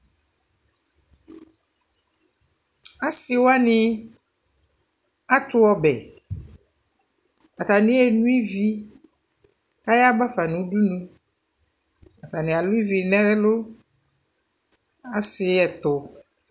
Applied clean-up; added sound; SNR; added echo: none; none; none; none.